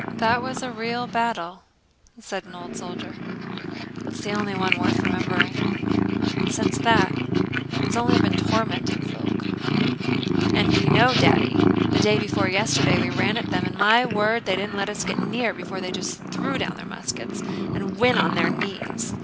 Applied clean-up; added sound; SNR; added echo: none; Purr; -3 dB; none.